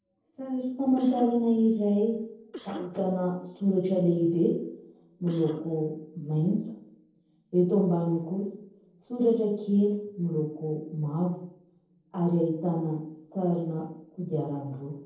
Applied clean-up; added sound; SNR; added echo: neural separator model SepFormer DNS4.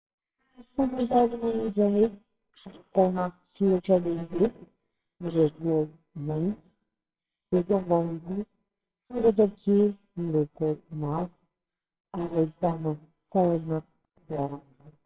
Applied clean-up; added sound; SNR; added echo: neural separator model SepFormer WHAMR!.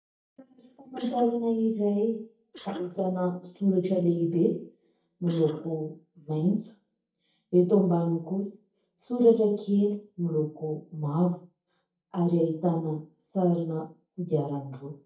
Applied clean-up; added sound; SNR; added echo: neural mask model DeepFilterNet 3.